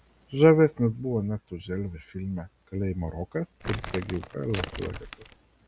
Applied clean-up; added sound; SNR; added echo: none; Crumpling, crinkling; 11 dB; none.